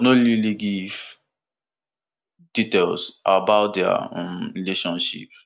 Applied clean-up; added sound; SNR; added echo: none; none; none; none.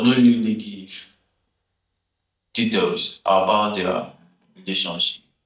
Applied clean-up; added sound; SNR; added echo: neural mask model DeepFilterNet 3.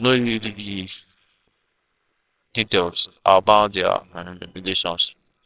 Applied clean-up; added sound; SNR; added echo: neural separator model SepFormer WHAMR!.